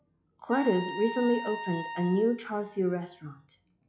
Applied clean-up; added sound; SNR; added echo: classical method log-MMSE.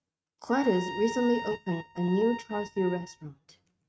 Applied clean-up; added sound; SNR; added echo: neural mask model RNNoise.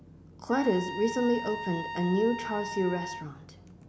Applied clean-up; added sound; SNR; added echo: none; Trumpet; 9 dB; none.